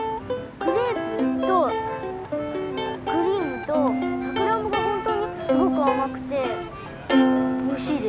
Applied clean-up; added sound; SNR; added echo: none; Plucked string instrument; -2 dB; none.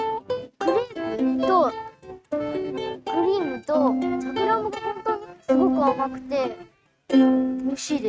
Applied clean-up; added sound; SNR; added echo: neural mask model RNNoise.